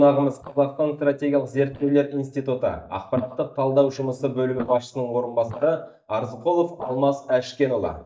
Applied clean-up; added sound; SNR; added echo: neural mask model DeepFilterNet 3.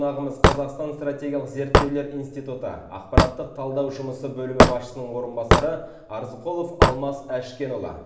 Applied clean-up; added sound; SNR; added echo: none; Hammer / Wood; -5 dB; reverberation time 0.8 s.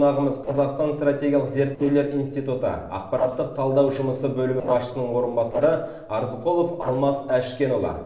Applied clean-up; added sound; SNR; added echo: neural separator model SepFormer DNS4.